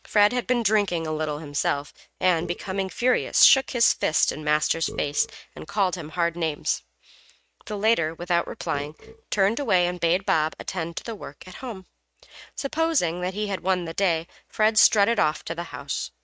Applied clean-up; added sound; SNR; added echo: neural mask model RNNoise.